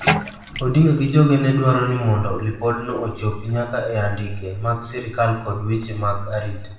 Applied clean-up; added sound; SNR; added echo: none; Bathtub (filling or washing); 12 dB; reverberation time 0.8 s.